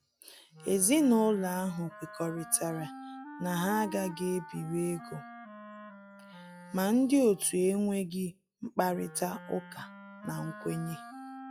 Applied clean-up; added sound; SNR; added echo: classical method log-MMSE.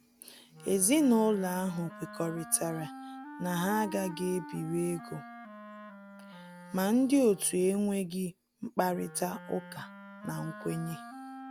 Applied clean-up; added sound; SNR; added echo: none; Wind instrument, woodwind instrument; 15 dB; none.